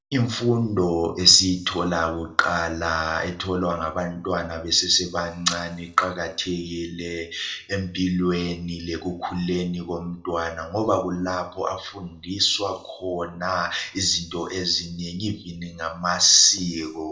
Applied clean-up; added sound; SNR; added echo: none; none; none; reverberation time 0.4 s.